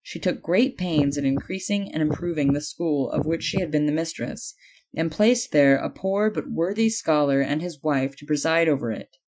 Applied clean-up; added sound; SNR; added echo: classical method Wiener filter.